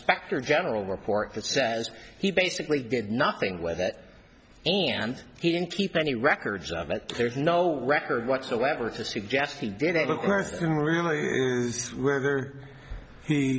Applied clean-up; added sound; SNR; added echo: none; none; none; none.